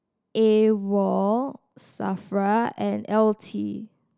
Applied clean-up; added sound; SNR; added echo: none; none; none; none.